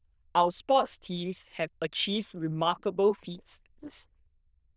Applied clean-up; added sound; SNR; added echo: neural diffusion model UNIVERSE++.